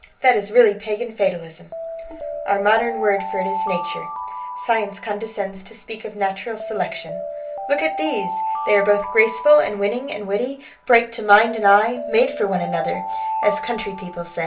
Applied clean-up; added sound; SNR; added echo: none; Alarm; 9 dB; reverberation time 0.3 s.